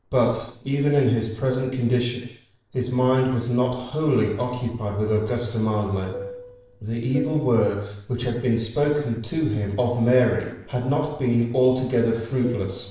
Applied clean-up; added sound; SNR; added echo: neural separator model SepFormer DNS4.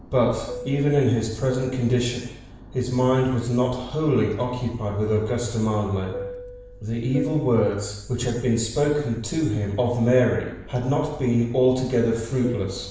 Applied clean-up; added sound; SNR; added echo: none; Fixed-wing aircraft, airplane; 18 dB; reverberation time 0.8 s.